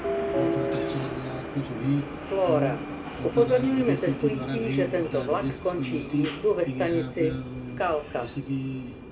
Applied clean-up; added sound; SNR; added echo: none; Subway, metro, underground; -4 dB; reverberation time 1.3 s.